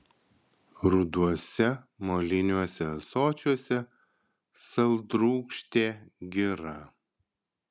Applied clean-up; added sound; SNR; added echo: none; none; none; none.